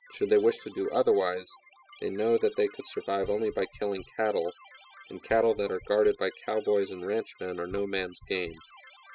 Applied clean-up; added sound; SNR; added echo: classical method spectral subtraction.